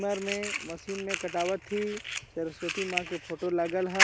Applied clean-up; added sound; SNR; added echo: none; Fire; -1 dB; none.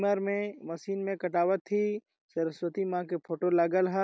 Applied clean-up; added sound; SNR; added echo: none; none; none; none.